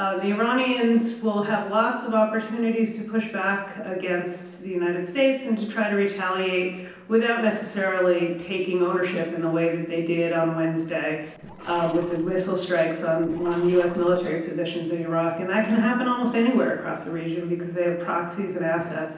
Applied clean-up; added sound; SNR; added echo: neural separator model SepFormer DNS4.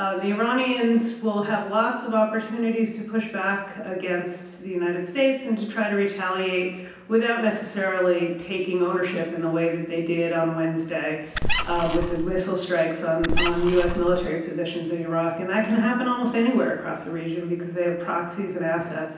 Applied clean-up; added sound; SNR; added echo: none; Squeak; 0 dB; reverberation time 0.9 s.